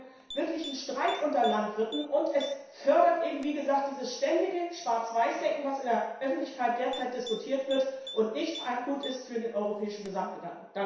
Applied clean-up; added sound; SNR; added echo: none; Typing; 17 dB; reverberation time 0.7 s.